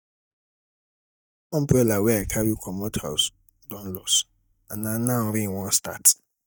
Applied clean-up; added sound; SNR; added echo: neural mask model DeepFilterNet 3.